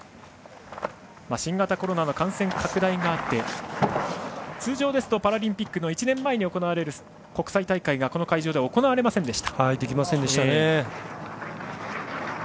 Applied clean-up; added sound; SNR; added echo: none; none; none; none.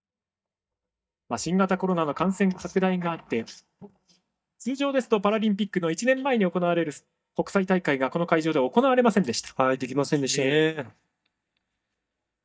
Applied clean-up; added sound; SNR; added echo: neural mask model DeepFilterNet 3.